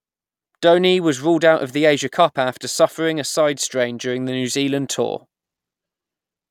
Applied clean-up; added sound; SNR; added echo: none; none; none; none.